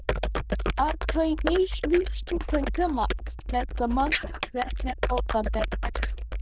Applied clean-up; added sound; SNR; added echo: neural diffusion model UNIVERSE++.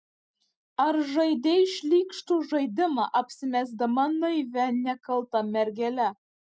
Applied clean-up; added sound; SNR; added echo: none; none; none; none.